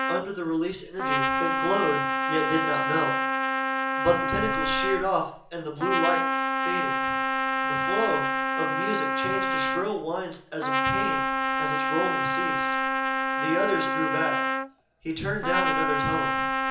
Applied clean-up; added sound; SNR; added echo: none; Trumpet; -4 dB; reverberation time 0.7 s.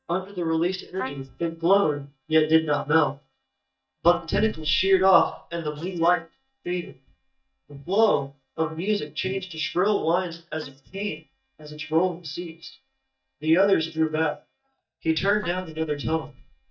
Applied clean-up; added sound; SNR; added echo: neural mask model DeepFilterNet 3.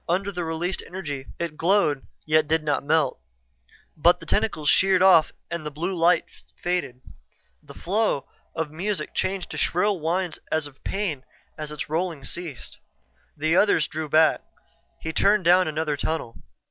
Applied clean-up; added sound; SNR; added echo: none; none; none; none.